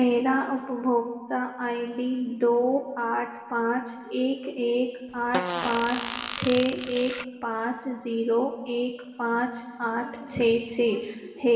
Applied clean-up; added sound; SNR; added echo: none; Fart; 6 dB; reverberation time 1.4 s.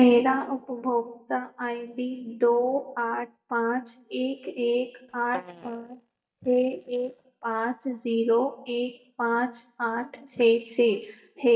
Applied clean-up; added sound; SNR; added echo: neural mask model DeepFilterNet 3.